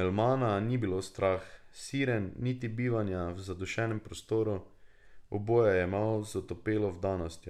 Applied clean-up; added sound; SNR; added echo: none; none; none; none.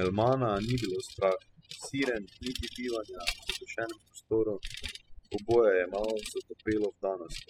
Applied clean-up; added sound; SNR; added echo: classical method spectral subtraction.